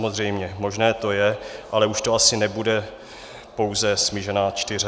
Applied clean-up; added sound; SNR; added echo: none; none; none; none.